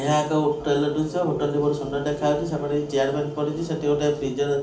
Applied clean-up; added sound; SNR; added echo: none; none; none; reverberation time 0.4 s.